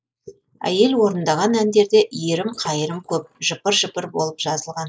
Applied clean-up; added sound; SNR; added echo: neural mask model Resemble Enhance denoiser.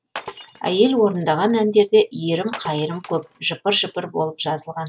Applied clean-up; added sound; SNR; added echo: none; Glass; 20 dB; none.